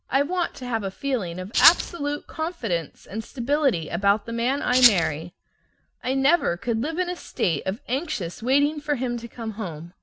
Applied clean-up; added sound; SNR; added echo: none; Rattle (instrument); -2 dB; none.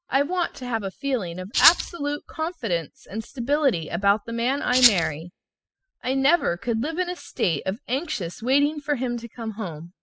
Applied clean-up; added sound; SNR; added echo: classical method spectral subtraction.